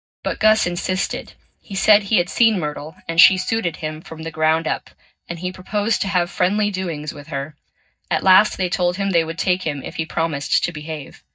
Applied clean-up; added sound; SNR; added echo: neural mask model DeepFilterNet 3.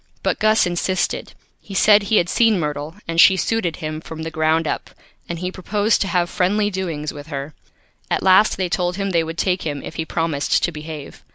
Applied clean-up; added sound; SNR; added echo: none; none; none; none.